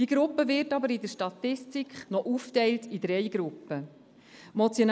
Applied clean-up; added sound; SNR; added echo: none; none; none; none.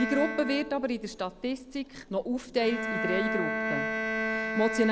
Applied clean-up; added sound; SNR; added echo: none; Bowed string instrument; 3 dB; none.